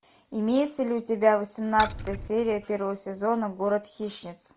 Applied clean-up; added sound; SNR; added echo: none; Keys jangling; 9 dB; none.